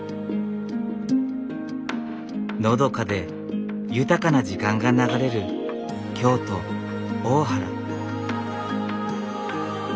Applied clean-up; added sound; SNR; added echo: none; none; none; none.